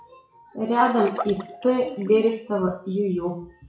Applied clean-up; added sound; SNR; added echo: classical method WPE with log-MMSE.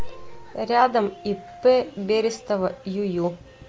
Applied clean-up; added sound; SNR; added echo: none; none; none; none.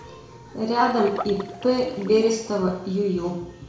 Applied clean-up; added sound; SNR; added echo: none; Liquid; 14 dB; reverberation time 0.6 s.